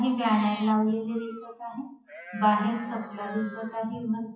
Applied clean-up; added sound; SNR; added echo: classical method WPE with log-MMSE.